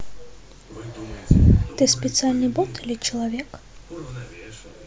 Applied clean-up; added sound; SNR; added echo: none; none; none; none.